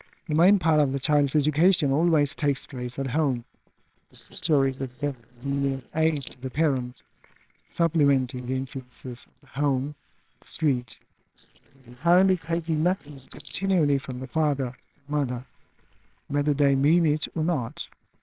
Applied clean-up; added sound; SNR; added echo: neural separator model SepFormer WHAMR!.